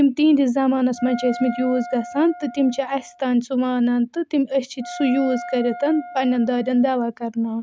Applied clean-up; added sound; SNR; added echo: none; Wind instrument, woodwind instrument; 15 dB; none.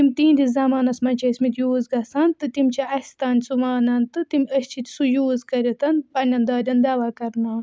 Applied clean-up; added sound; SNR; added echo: none; none; none; none.